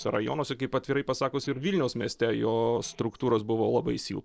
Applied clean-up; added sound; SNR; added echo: neural separator model SepFormer DNS4.